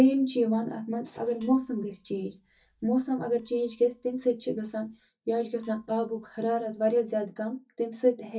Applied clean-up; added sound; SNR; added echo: neural mask model DeepFilterNet 3.